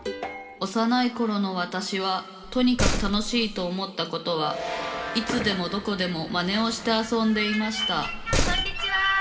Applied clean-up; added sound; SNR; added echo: none; Slam; 1 dB; reverberation time 2.3 s.